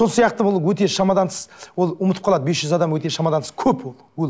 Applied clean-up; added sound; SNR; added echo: none; none; none; none.